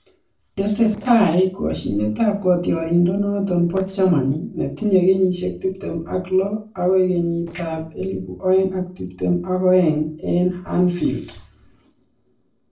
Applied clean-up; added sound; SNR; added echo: neural separator model SepFormer DNS4.